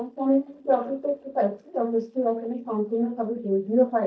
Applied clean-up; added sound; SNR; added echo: neural mask model DeepFilterNet 3.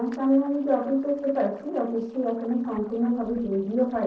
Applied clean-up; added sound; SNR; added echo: neural separator model SepFormer DNS4.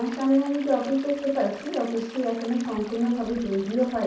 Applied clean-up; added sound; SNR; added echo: none; Stream; 18 dB; reverberation time 0.6 s.